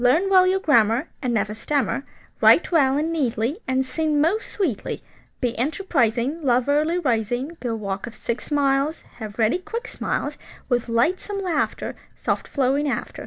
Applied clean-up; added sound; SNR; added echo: none; none; none; none.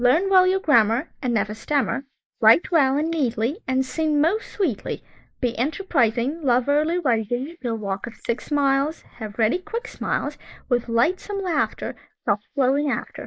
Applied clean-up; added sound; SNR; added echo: neural mask model Resemble Enhance denoiser.